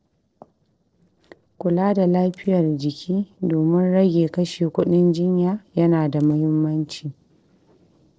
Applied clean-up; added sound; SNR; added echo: neural separator model SepFormer DNS4.